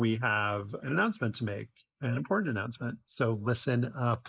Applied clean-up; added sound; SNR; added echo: neural mask model Resemble Enhance denoiser.